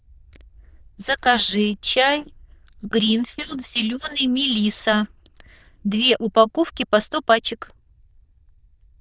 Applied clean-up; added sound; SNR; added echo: neural diffusion model UNIVERSE++.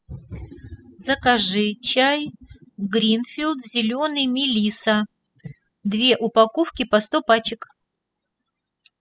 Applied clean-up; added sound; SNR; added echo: classical method spectral subtraction.